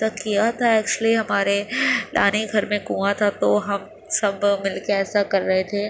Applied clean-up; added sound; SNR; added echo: none; none; none; none.